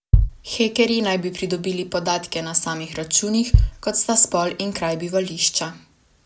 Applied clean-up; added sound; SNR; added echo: none; Bass drum; 1 dB; none.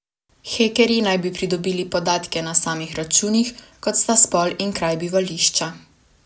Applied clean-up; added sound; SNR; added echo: none; none; none; none.